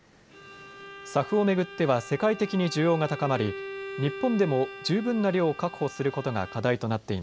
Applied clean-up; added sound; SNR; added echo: none; Bowed string instrument; 14 dB; none.